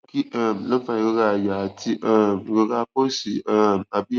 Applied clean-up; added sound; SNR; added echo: none; none; none; none.